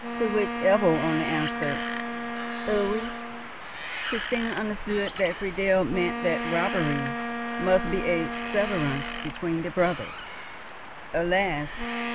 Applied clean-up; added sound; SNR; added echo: none; Wind instrument, woodwind instrument + Wind; 5 dB; none.